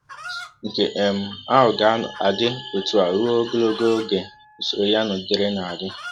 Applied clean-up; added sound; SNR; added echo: none; Wind instrument, woodwind instrument + Chicken, rooster; 19 dB; none.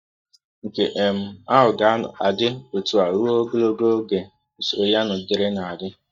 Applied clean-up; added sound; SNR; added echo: neural mask model DeepFilterNet 3.